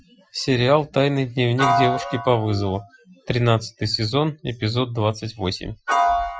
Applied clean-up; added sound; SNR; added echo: classical method Wiener filter.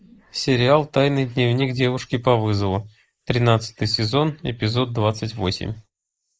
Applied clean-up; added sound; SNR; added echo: neural mask model Resemble Enhance denoiser.